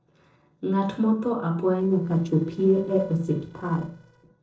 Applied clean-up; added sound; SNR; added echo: neural separator model SepFormer DNS4.